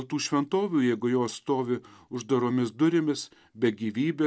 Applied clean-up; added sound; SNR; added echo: none; none; none; none.